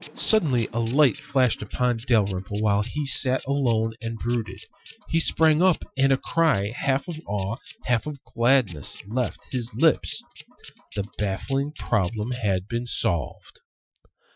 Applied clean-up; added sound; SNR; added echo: classical method Wiener filter.